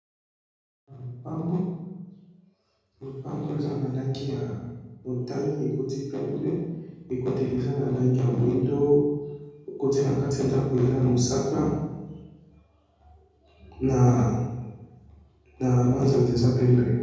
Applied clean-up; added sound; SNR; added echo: none; none; none; reverberation time 1.3 s.